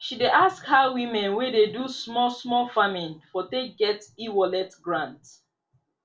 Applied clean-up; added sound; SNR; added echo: none; none; none; reverberation time 0.2 s.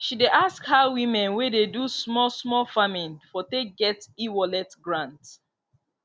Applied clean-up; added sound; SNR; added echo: none; none; none; none.